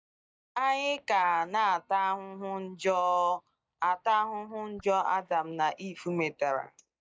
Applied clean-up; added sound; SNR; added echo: neural mask model DeepFilterNet 3.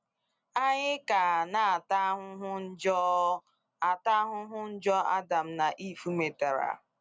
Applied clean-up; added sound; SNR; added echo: none; none; none; none.